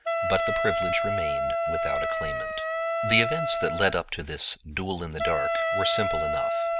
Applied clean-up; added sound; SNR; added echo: none; Wind instrument, woodwind instrument; -2 dB; none.